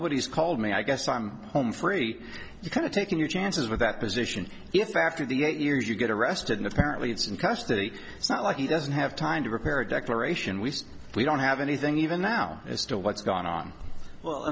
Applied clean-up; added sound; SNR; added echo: none; none; none; none.